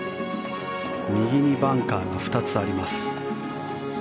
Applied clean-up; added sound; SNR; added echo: none; none; none; none.